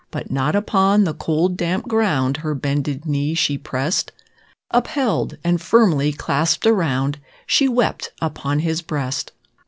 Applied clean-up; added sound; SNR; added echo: none; none; none; none.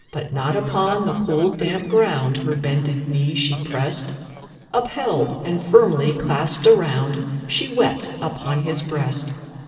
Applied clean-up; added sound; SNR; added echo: neural separator model SepFormer DNS4.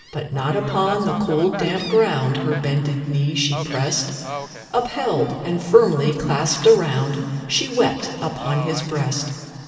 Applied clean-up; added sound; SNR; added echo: none; Gull, seagull; 16 dB; reverberation time 2.8 s.